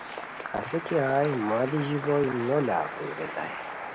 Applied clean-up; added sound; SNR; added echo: none; Applause; 9 dB; none.